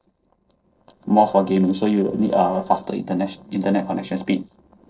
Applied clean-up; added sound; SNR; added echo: neural separator model SepFormer DNS4.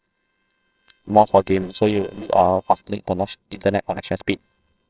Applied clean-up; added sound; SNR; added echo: neural separator model SepFormer WHAMR!.